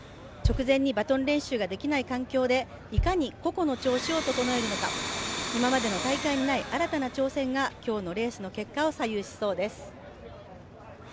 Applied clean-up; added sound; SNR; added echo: none; Domestic sounds, home sounds + Bass drum; 7 dB; none.